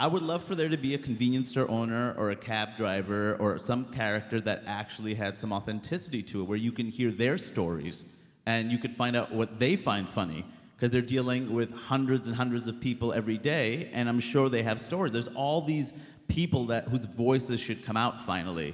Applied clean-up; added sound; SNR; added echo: none; none; none; none.